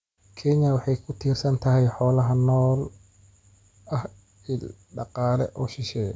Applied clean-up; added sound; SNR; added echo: none; none; none; none.